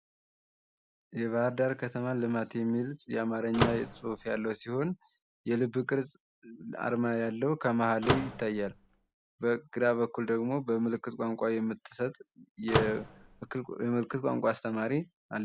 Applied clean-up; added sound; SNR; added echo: none; Slam / Microwave oven; 2 dB; none.